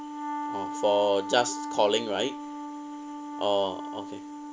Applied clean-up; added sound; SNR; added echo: none; Wind instrument, woodwind instrument; 7 dB; none.